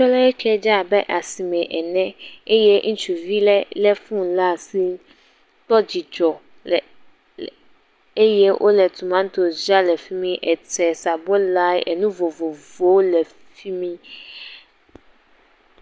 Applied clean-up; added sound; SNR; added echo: none; none; none; none.